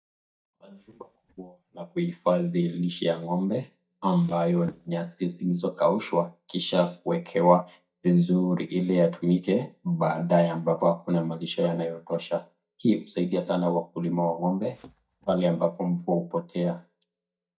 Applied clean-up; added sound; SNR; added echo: neural mask model DeepFilterNet 3.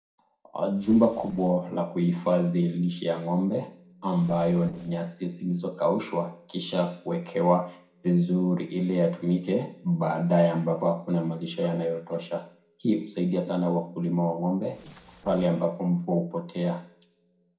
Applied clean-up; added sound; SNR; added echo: neural separator model SepFormer DNS4.